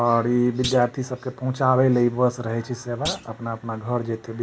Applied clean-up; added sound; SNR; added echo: none; Thump, thud; 14 dB; none.